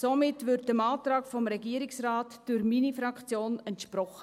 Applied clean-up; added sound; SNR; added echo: none; none; none; none.